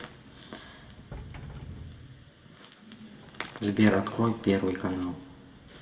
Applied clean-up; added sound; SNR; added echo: none; Sliding door; 17 dB; reverberation time 1.0 s.